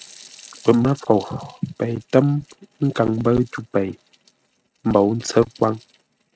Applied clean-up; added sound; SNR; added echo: neural mask model RNNoise.